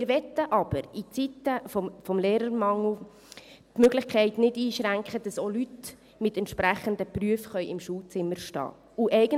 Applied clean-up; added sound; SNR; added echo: none; none; none; none.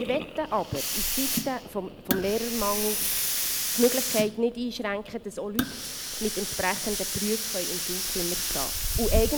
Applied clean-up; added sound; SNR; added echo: none; Hiss; 0 dB; none.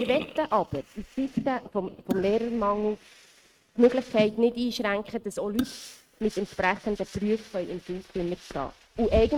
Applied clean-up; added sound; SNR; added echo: neural mask model RNNoise.